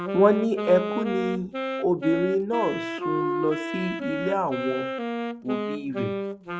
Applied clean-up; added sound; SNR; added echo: none; Wind instrument, woodwind instrument; 4 dB; none.